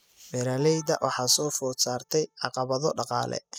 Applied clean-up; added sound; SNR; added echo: classical method spectral subtraction.